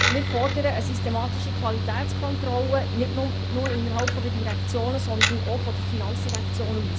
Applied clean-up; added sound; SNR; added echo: none; Mechanical fan + Coin (dropping); -4 dB; none.